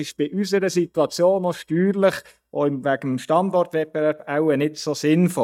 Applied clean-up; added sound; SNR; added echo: neural mask model DeepFilterNet 3.